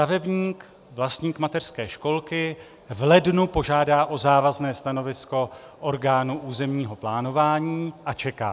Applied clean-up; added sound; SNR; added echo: none; none; none; none.